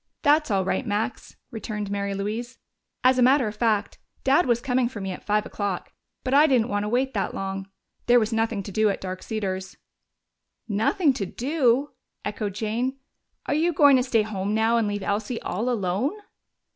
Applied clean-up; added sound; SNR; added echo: none; none; none; none.